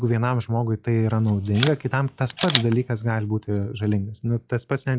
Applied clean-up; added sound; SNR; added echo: classical method log-MMSE.